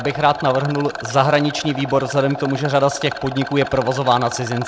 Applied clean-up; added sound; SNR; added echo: none; Rattle; 11 dB; none.